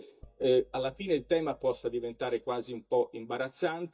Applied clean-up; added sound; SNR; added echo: neural mask model DeepFilterNet 3.